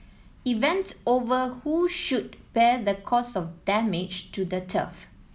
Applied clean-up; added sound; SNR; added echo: none; none; none; none.